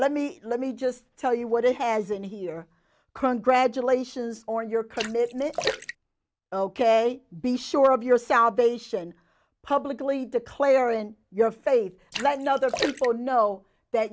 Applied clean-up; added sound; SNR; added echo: none; Splash, splatter; 10 dB; none.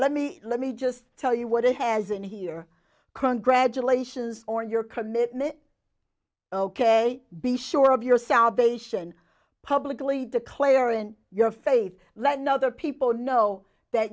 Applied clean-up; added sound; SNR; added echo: none; none; none; none.